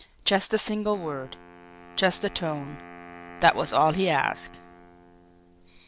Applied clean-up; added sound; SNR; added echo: none; Wind instrument, woodwind instrument; 19 dB; none.